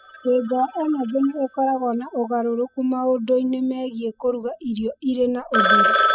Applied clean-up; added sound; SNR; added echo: classical method spectral subtraction.